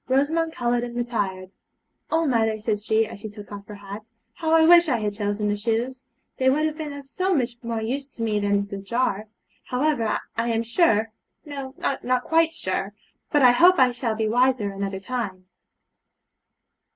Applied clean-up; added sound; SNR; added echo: none; none; none; none.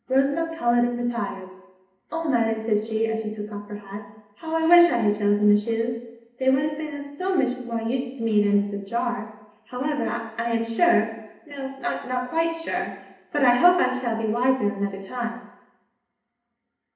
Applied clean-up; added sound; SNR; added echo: none; none; none; reverberation time 0.8 s.